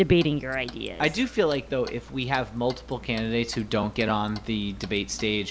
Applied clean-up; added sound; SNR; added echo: none; Clock; 17 dB; none.